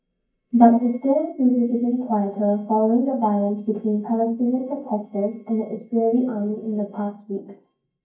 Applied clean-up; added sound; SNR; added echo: neural mask model DeepFilterNet 3.